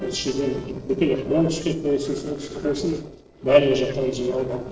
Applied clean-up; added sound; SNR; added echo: neural separator model SepFormer DNS4.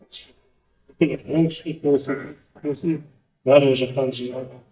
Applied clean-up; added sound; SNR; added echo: neural mask model DeepFilterNet 3.